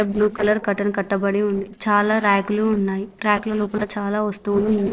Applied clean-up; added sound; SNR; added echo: neural separator model SepFormer DNS4.